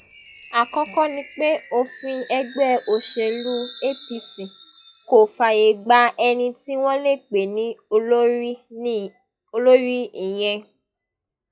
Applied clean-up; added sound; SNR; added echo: classical method log-MMSE.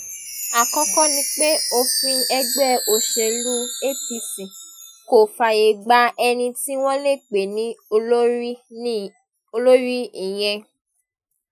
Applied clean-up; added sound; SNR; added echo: classical method Wiener filter.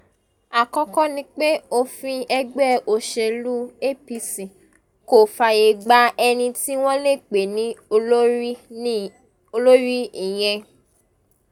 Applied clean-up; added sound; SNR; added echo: none; none; none; none.